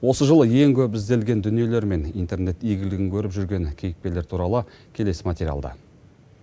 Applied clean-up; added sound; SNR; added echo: none; none; none; none.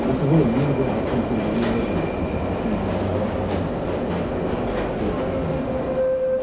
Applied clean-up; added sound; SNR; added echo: none; Subway, metro, underground; -2 dB; reverberation time 0.3 s.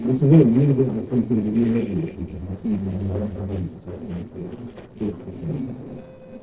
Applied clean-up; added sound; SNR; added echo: neural separator model SepFormer DNS4.